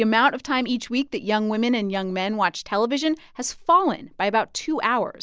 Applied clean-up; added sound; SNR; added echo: none; none; none; none.